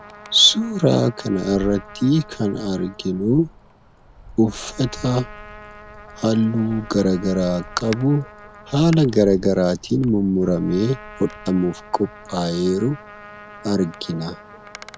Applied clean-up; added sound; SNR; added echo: none; Wind + Trumpet; 18 dB; none.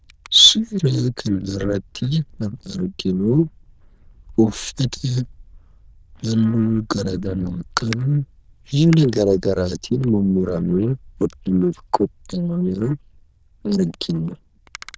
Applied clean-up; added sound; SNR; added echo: neural diffusion model UNIVERSE++.